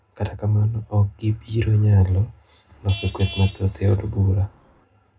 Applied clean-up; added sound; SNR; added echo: none; Traffic noise, roadway noise / Vehicle horn, car horn, honking; 18 dB; reverberation time 0.2 s.